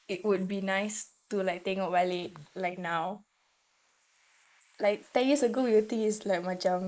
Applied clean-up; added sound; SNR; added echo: neural mask model Resemble Enhance denoiser.